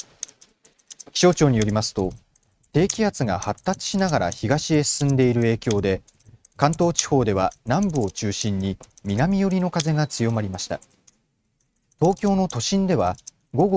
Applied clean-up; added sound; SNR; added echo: neural mask model RNNoise.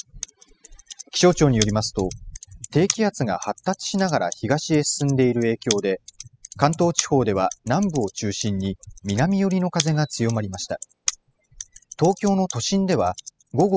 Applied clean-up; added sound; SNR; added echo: classical method spectral subtraction.